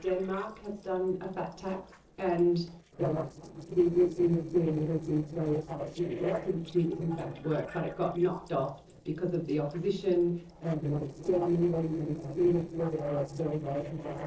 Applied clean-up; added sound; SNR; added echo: neural separator model SepFormer DNS4.